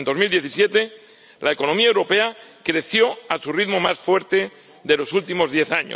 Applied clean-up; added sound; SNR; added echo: none; none; none; none.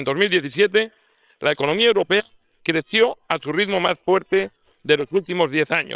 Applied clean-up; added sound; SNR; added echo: neural separator model SepFormer WHAM!.